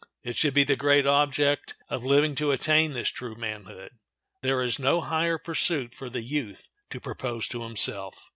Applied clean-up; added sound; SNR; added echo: none; none; none; none.